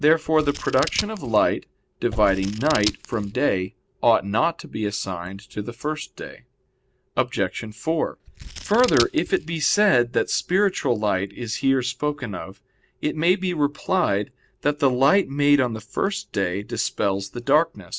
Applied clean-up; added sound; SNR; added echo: none; Slam / Car + Scissors; 10 dB; none.